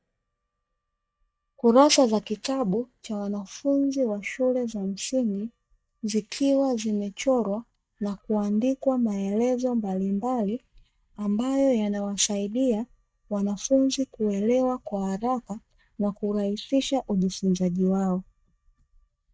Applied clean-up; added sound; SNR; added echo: neural mask model DeepFilterNet 3.